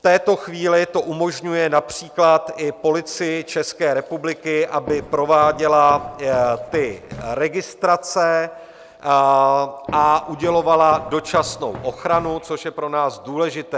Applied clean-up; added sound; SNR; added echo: none; Walk, footsteps; 17 dB; none.